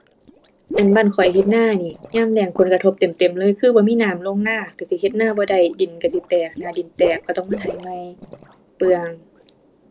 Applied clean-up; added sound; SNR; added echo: neural separator model SepFormer DNS4.